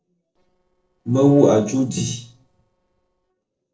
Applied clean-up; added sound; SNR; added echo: neural separator model SepFormer DNS4.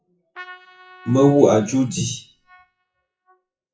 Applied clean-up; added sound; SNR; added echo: classical method WPE with log-MMSE.